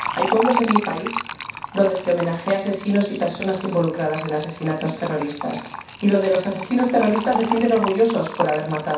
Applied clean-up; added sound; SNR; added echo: none; Fill (with liquid); 8 dB; reverberation time 0.6 s.